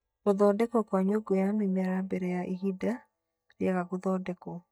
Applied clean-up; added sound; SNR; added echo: neural mask model DeepFilterNet 3.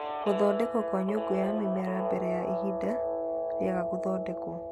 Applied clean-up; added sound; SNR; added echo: none; Guitar; 1 dB; none.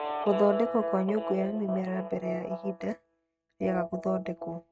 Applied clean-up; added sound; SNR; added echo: neural mask model RNNoise.